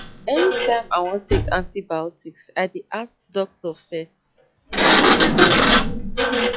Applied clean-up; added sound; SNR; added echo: classical method log-MMSE.